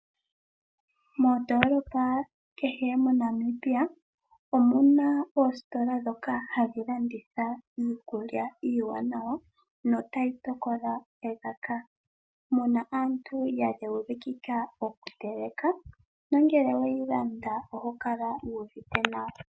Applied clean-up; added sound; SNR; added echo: none; none; none; none.